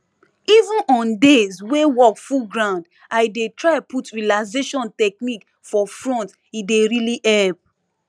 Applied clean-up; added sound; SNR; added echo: none; none; none; none.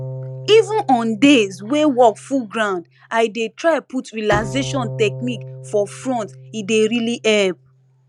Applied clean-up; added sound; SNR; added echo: none; Bowed string instrument; 14 dB; none.